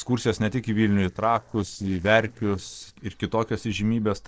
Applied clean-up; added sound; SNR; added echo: neural separator model SepFormer DNS4.